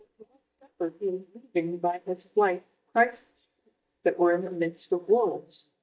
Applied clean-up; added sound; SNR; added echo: neural mask model DeepFilterNet 3.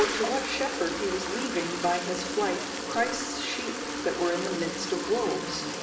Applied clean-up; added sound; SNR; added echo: none; Toilet flush; 3 dB; reverberation time 1.2 s.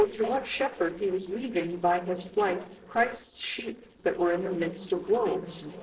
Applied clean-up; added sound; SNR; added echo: neural separator model SepFormer DNS4.